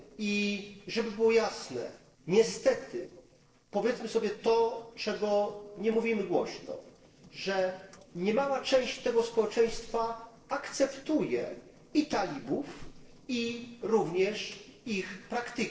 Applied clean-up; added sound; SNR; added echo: neural separator model SepFormer DNS4.